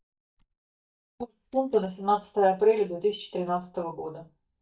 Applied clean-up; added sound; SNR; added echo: neural mask model DeepFilterNet 3.